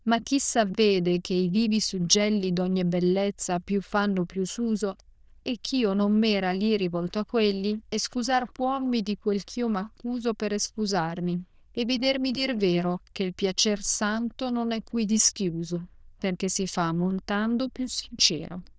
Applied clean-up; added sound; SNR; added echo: neural diffusion model UNIVERSE++.